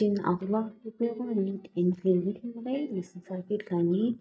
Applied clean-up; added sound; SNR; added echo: neural mask model DeepFilterNet 3.